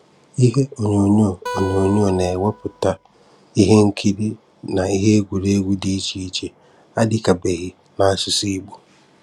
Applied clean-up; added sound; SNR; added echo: none; Acoustic guitar; 14 dB; none.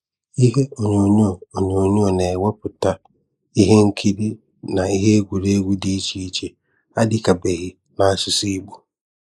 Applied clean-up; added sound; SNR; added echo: neural mask model Resemble Enhance denoiser.